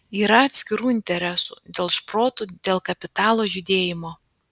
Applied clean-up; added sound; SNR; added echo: none; none; none; none.